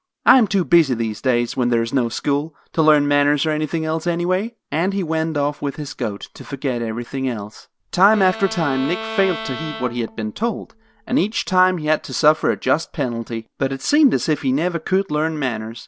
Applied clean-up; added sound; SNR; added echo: none; Bowed string instrument; 12 dB; none.